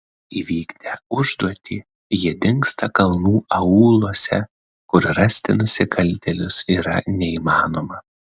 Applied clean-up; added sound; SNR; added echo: none; none; none; none.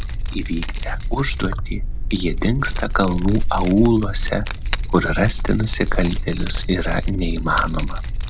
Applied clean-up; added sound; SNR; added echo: none; Keys jangling; 0 dB; none.